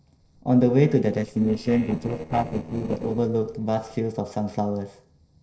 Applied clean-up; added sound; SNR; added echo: neural separator model SepFormer DNS4.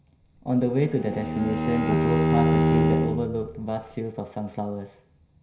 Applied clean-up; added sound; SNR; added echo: none; Bowed string instrument; -4 dB; reverberation time 0.5 s.